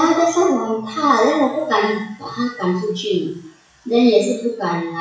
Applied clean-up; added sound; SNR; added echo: classical method WPE with log-MMSE.